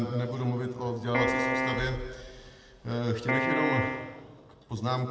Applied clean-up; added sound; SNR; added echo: none; Piano; -2 dB; reverberation time 1.8 s.